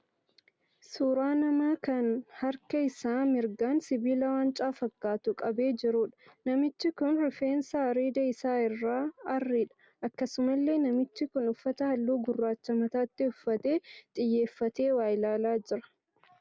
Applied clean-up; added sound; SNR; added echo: none; none; none; none.